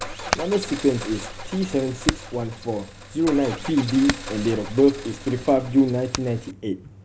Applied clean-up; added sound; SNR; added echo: none; Car + Hammer; 9 dB; none.